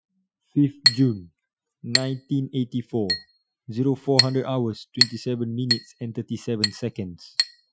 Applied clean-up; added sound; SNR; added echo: classical method Wiener filter.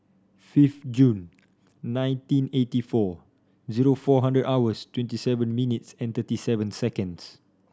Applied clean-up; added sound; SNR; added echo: none; none; none; none.